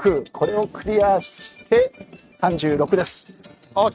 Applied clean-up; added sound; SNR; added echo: neural mask model RNNoise.